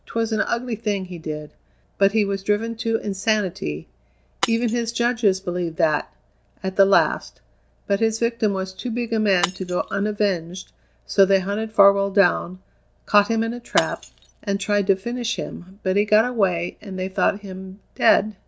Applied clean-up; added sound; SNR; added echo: none; Shatter; 15 dB; none.